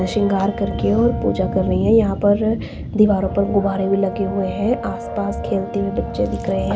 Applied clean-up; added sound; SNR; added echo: none; Brass instrument; 13 dB; none.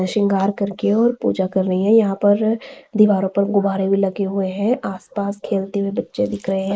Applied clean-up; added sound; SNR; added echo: neural mask model Resemble Enhance denoiser.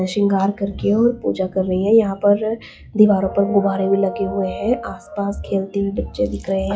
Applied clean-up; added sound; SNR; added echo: classical method log-MMSE.